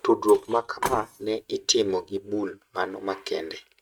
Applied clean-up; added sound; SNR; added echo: neural mask model RNNoise.